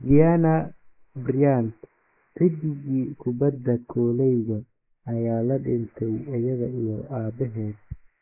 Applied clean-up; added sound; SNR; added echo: neural mask model Resemble Enhance denoiser.